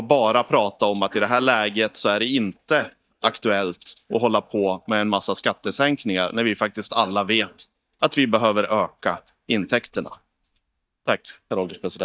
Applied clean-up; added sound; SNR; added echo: neural mask model DeepFilterNet 3.